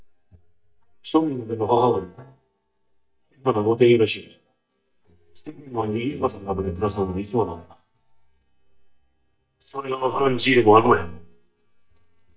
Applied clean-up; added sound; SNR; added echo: neural mask model DeepFilterNet 3.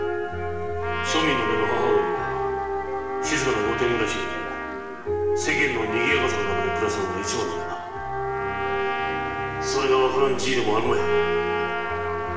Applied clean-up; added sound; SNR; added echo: none; Trumpet; 8 dB; reverberation time 0.9 s.